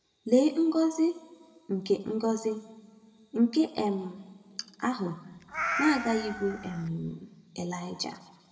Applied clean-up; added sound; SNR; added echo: none; Meow; 5 dB; reverberation time 1.2 s.